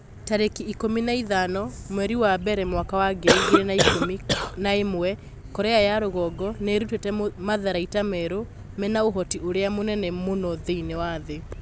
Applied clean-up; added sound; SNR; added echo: none; Cough; -3 dB; none.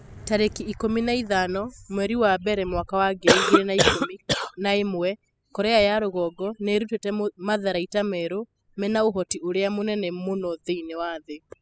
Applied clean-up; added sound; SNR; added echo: classical method spectral subtraction.